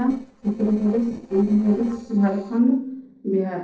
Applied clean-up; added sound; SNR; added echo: neural separator model SepFormer DNS4.